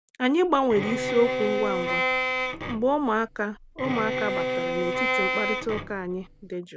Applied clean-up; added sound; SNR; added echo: none; Bowed string instrument; 2 dB; none.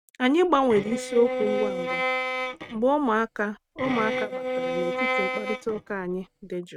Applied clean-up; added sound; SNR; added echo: neural mask model RNNoise.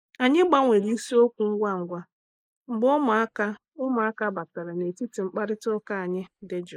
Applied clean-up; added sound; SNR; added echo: neural mask model Resemble Enhance denoiser.